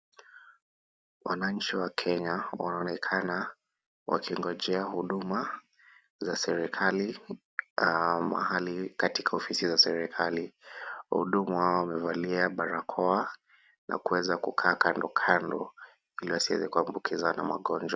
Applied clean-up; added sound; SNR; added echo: none; none; none; none.